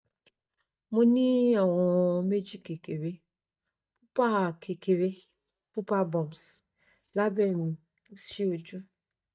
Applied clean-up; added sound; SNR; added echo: neural mask model DeepFilterNet 3.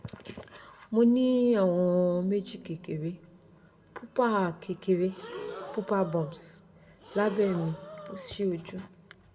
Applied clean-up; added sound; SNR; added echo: none; Breathing; 13 dB; reverberation time 0.3 s.